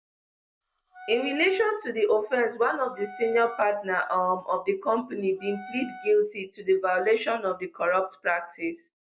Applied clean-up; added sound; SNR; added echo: none; Wind instrument, woodwind instrument; 17 dB; none.